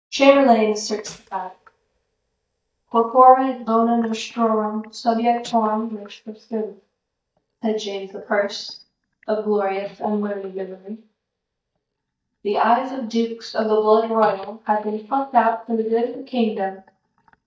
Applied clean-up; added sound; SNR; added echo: neural mask model DeepFilterNet 3.